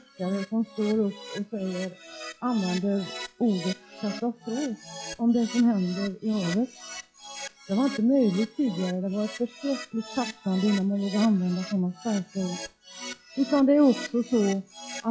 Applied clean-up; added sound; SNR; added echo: classical method log-MMSE.